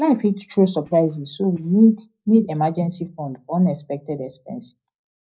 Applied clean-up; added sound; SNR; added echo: neural mask model DeepFilterNet 3.